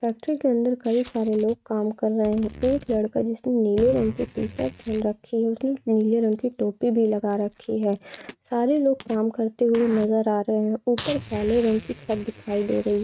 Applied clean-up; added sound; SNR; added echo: neural mask model RNNoise.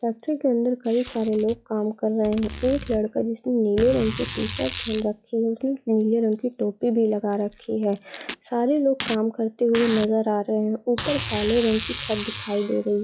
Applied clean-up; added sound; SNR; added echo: classical method log-MMSE.